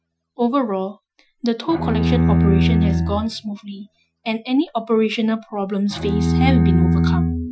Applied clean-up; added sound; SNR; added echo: classical method Wiener filter.